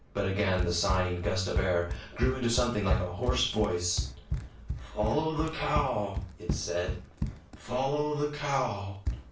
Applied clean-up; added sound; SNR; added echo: none; Run; 5 dB; reverberation time 0.3 s.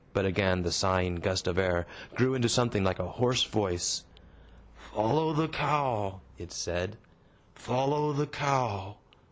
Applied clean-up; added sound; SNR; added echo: none; none; none; none.